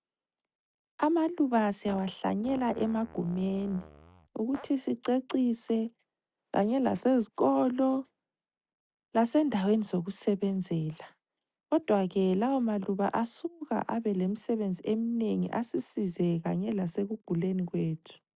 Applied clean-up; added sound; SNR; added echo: none; Fart; 18 dB; none.